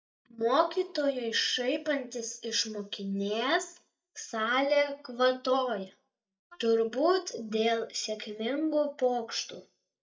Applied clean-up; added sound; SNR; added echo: neural mask model DeepFilterNet 3.